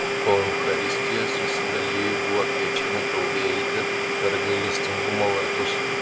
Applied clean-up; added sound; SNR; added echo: none; Domestic sounds, home sounds; -4 dB; none.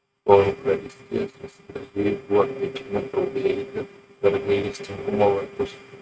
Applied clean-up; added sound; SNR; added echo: neural mask model RNNoise.